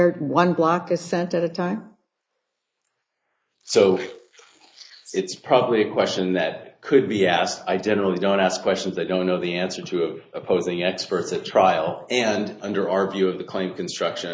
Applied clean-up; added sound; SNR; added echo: neural mask model Resemble Enhance denoiser.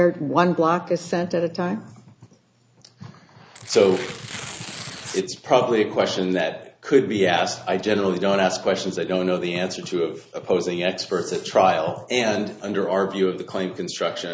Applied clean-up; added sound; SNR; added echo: none; Tearing; 13 dB; none.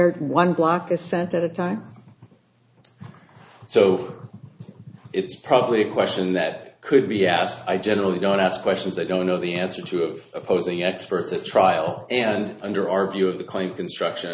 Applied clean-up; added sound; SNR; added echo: none; none; none; none.